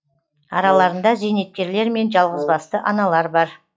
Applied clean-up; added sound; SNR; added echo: classical method log-MMSE.